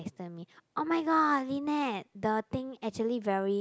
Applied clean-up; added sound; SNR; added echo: none; none; none; none.